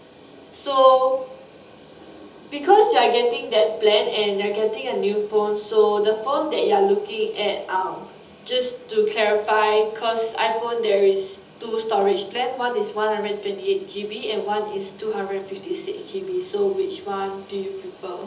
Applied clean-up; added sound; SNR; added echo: none; none; none; reverberation time 1.2 s.